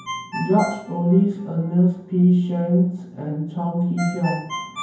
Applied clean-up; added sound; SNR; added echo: none; Ringtone; 14 dB; reverberation time 0.9 s.